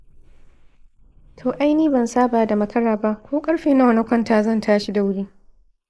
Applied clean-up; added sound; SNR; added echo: neural mask model Resemble Enhance denoiser.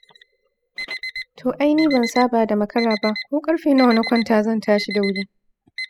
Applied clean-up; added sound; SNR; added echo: classical method spectral subtraction.